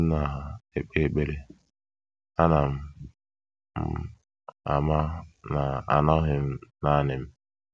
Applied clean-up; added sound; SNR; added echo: none; none; none; none.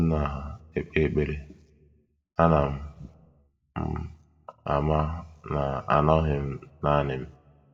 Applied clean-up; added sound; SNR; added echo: none; none; none; reverberation time 0.5 s.